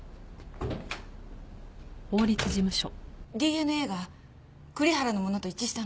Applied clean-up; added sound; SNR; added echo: none; none; none; none.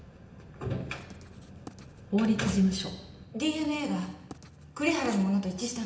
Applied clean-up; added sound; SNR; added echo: none; Writing; 19 dB; reverberation time 0.8 s.